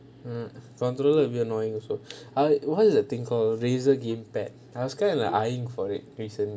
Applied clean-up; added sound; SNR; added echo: none; Wind instrument, woodwind instrument; 17 dB; none.